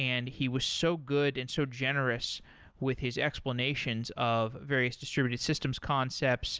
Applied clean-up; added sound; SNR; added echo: none; none; none; none.